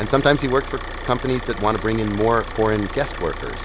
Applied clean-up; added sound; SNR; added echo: none; Idling / Car; 8 dB; none.